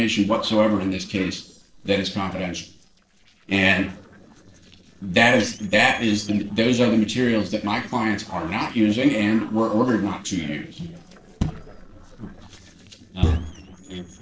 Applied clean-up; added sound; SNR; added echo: neural separator model SepFormer DNS4.